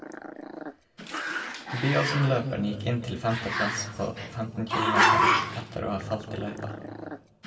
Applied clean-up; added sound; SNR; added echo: none; Growling; -1 dB; reverberation time 1.4 s.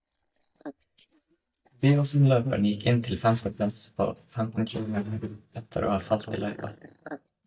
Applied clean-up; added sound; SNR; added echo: neural mask model DeepFilterNet 3.